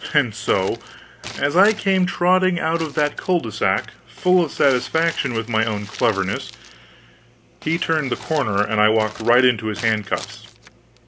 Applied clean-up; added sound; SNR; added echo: none; Crumpling, crinkling; 19 dB; none.